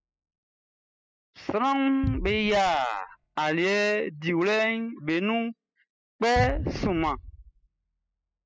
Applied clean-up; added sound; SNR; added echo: classical method spectral subtraction.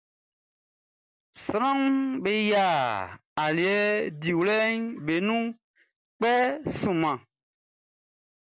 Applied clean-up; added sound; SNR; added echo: none; none; none; none.